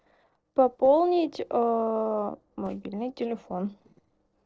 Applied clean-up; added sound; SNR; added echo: neural separator model SepFormer DNS4.